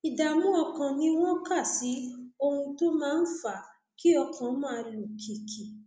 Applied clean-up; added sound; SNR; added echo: none; none; none; none.